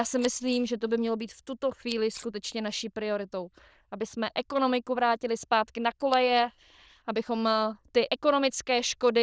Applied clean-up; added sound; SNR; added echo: neural diffusion model UNIVERSE++.